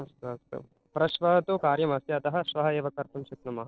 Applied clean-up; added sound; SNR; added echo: neural separator model SepFormer DNS4.